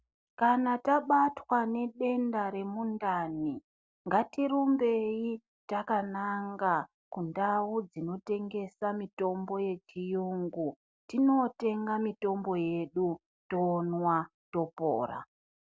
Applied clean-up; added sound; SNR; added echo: none; none; none; none.